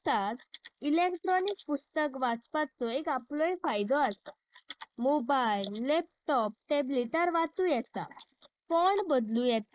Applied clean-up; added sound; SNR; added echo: neural mask model Resemble Enhance denoiser.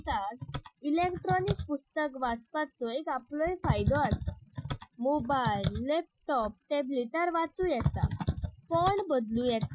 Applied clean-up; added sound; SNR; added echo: classical method Wiener filter.